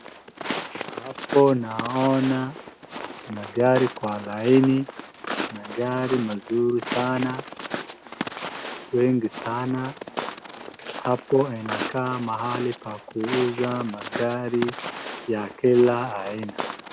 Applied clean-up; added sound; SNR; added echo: none; Walk, footsteps; 9 dB; none.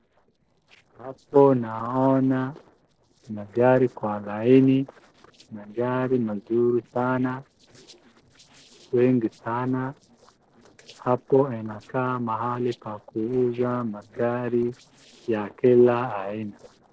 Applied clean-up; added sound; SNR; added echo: neural separator model SepFormer DNS4.